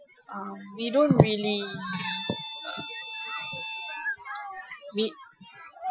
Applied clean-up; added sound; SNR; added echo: classical method Wiener filter.